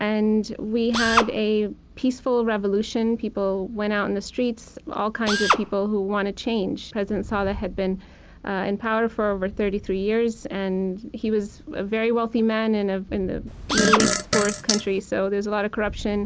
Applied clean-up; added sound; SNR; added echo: none; Fart + Drill; 0 dB; none.